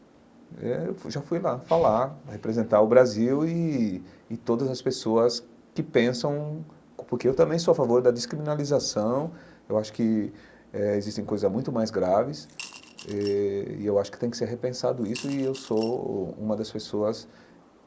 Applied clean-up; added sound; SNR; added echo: none; Coin (dropping) / Glass; 19 dB; none.